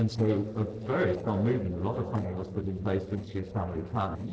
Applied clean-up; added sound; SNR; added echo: neural separator model SepFormer DNS4.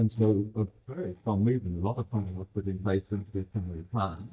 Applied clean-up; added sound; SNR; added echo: neural mask model DeepFilterNet 3.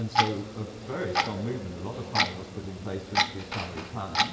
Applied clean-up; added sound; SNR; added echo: none; Clock; -3 dB; reverberation time 2.6 s.